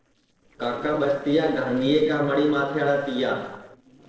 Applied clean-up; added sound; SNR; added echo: neural separator model SepFormer DNS4.